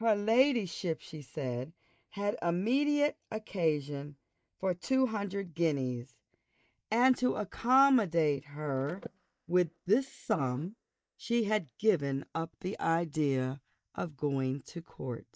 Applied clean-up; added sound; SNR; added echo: neural mask model DeepFilterNet 3.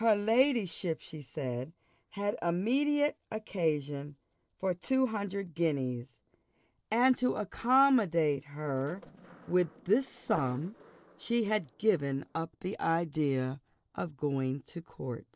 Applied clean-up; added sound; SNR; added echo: neural separator model SepFormer DNS4.